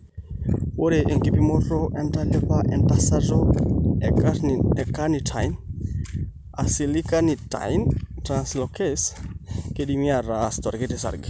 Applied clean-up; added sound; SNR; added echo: none; none; none; none.